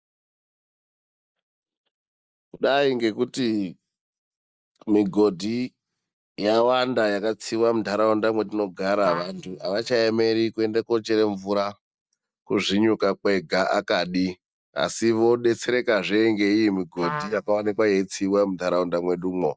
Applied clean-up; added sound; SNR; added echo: neural mask model DeepFilterNet 3.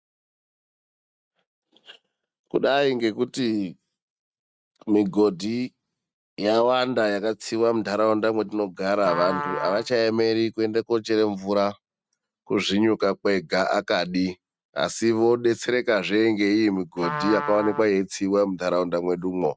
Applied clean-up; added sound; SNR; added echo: neural mask model RNNoise.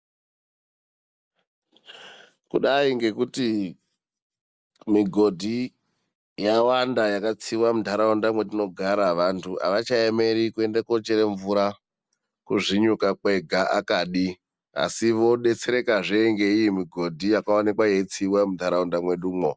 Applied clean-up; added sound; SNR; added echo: none; none; none; none.